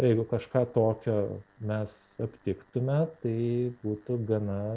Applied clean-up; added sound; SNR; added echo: none; none; none; none.